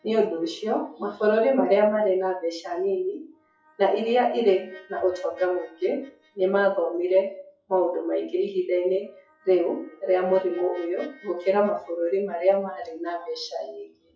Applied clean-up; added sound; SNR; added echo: classical method WPE with log-MMSE.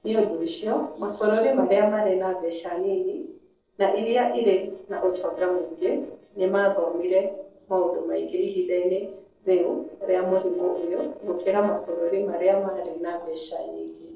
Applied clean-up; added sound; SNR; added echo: neural separator model SepFormer DNS4.